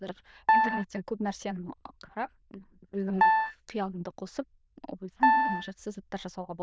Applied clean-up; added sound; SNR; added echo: neural diffusion model UNIVERSE++.